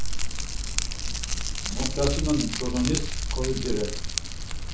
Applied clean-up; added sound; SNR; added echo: none; Fire; -4 dB; reverberation time 0.4 s.